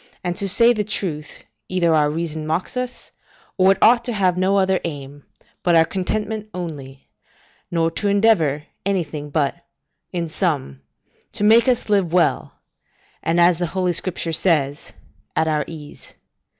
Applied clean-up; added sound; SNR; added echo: none; none; none; none.